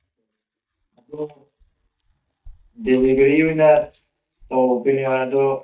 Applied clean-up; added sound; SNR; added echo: neural mask model DeepFilterNet 3.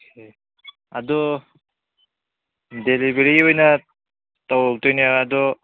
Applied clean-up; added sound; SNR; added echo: none; none; none; none.